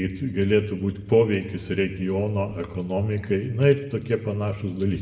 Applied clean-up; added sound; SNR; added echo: none; none; none; reverberation time 1.1 s.